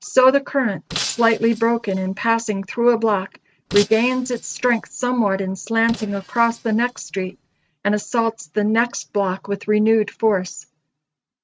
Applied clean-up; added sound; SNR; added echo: neural mask model RNNoise.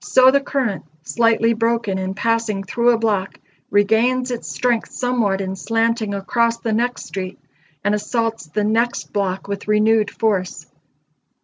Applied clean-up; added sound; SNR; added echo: none; none; none; none.